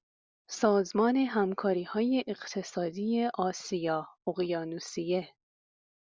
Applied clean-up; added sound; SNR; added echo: none; none; none; none.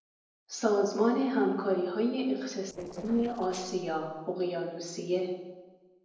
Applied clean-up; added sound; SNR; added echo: neural separator model SepFormer DNS4.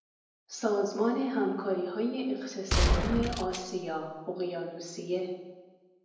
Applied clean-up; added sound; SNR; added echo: none; Gunshot, gunfire; -3 dB; reverberation time 0.9 s.